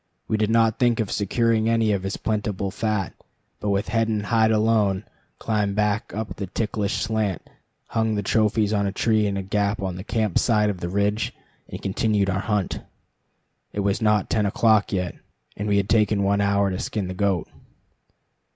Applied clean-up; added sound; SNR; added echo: none; none; none; none.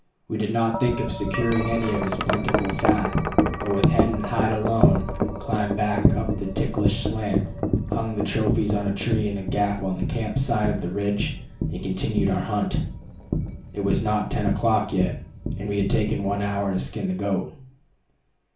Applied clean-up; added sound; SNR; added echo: none; Wind chime; 1 dB; reverberation time 0.3 s.